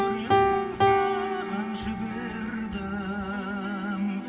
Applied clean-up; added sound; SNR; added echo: none; Piano; -3 dB; reverberation time 1.7 s.